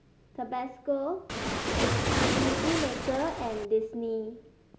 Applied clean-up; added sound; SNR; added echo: none; Waves, surf; -4 dB; none.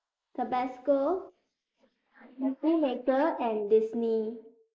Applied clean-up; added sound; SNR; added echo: neural mask model Resemble Enhance denoiser.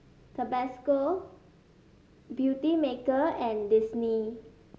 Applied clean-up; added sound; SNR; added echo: none; none; none; none.